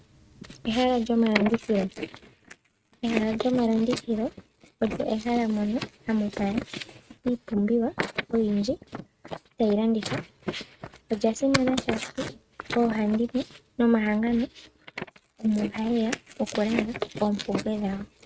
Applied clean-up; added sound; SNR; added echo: neural mask model RNNoise.